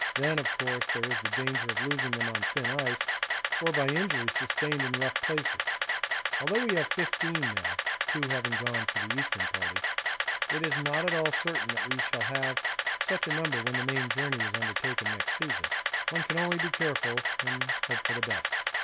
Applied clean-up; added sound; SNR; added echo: none; Camera; -4 dB; none.